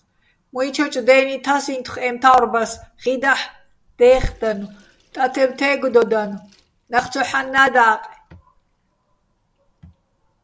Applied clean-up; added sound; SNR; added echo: none; Sink (filling or washing) / Water tap, faucet; 19 dB; none.